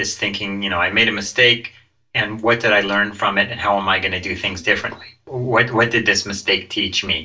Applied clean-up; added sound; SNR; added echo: none; none; none; reverberation time 0.2 s.